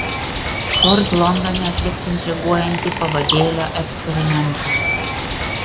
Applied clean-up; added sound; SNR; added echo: none; Bird; 1 dB; reverberation time 0.7 s.